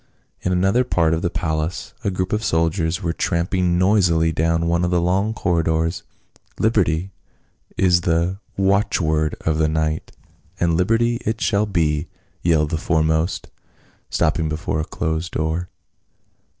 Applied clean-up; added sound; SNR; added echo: none; none; none; none.